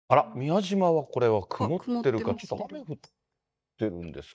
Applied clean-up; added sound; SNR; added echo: neural mask model DeepFilterNet 3.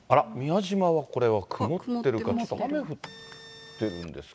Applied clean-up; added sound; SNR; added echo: none; Printer; 18 dB; none.